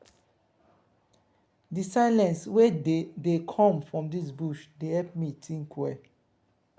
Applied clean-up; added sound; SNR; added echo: none; none; none; none.